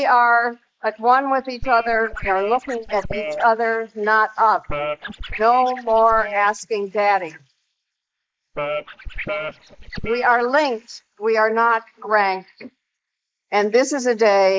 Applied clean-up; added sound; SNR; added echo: neural mask model Resemble Enhance denoiser.